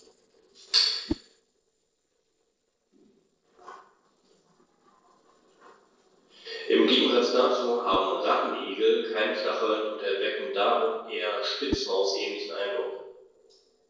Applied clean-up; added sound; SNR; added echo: neural separator model SepFormer DNS4.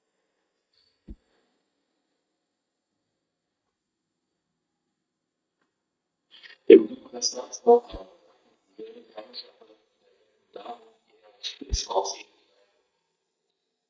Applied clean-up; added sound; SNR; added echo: neural mask model DeepFilterNet 3.